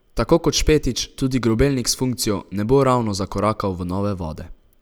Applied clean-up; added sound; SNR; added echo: none; none; none; none.